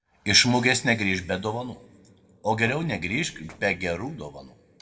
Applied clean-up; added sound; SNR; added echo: neural separator model SepFormer DNS4.